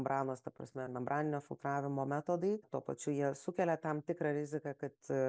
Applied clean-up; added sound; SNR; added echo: none; none; none; none.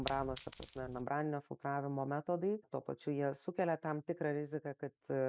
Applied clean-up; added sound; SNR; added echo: neural mask model RNNoise.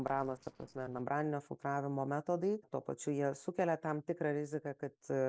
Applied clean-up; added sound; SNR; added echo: neural separator model SepFormer DNS4.